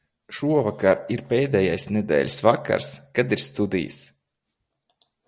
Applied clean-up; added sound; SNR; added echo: none; none; none; none.